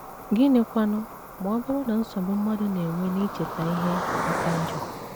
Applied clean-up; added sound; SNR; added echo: none; Cricket; 7 dB; none.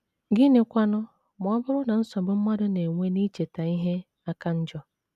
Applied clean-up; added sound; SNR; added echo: none; none; none; none.